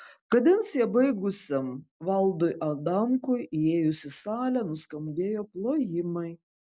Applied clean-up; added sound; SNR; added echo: none; none; none; none.